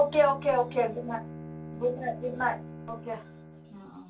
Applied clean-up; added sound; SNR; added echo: none; Bowed string instrument; 12 dB; reverberation time 0.2 s.